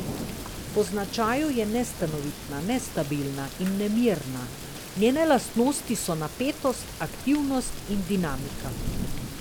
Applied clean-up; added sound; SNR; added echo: none; Thunder / Rain; 8 dB; none.